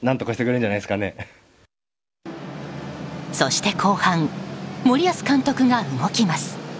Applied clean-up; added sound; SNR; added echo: none; none; none; none.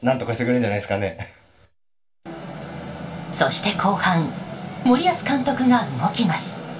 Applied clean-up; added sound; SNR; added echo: none; none; none; reverberation time 0.2 s.